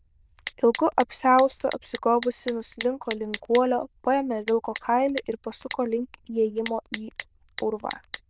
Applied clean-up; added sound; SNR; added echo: neural diffusion model UNIVERSE++.